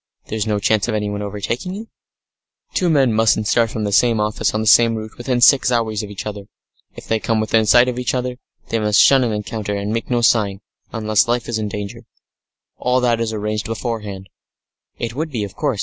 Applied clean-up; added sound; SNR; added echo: none; none; none; none.